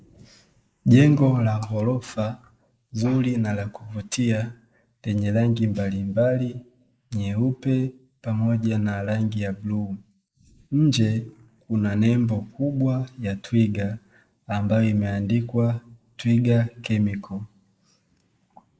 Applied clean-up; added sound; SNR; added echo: neural mask model Resemble Enhance denoiser.